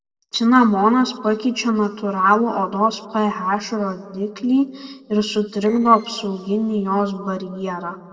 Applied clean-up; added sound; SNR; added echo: neural separator model SepFormer DNS4.